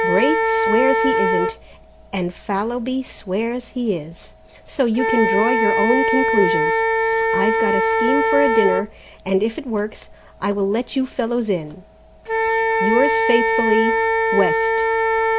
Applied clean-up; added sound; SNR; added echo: none; Wind instrument, woodwind instrument; -2 dB; none.